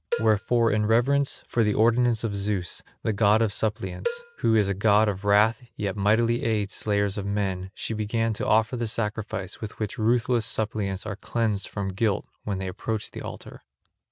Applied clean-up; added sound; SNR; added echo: none; Cowbell; 13 dB; none.